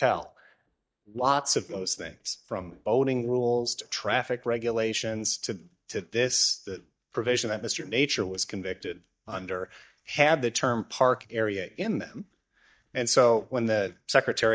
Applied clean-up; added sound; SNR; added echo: neural mask model DeepFilterNet 3.